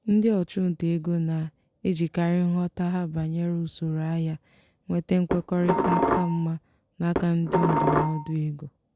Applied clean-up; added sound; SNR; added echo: none; Dishes, pots, and pans; 0 dB; none.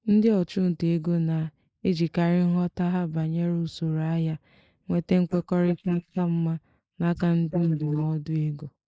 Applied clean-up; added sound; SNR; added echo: neural mask model Resemble Enhance denoiser.